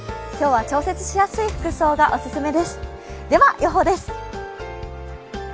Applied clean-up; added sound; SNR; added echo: none; Door; 19 dB; none.